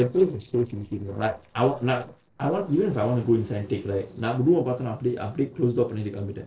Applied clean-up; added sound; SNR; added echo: neural separator model SepFormer DNS4.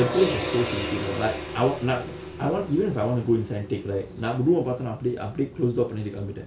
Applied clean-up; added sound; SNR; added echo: none; Gong; 9 dB; none.